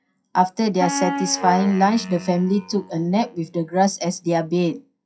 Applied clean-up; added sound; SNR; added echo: classical method WPE with log-MMSE.